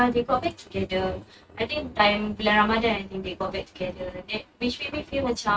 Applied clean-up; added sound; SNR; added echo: neural mask model RNNoise.